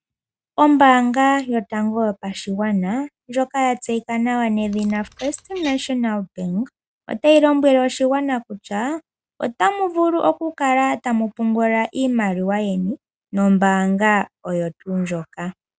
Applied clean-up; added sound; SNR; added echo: neural mask model RNNoise.